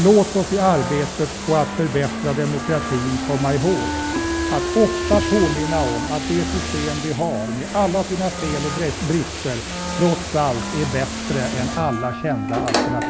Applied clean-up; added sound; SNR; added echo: none; Wind instrument, woodwind instrument + Bathtub (filling or washing); 4 dB; none.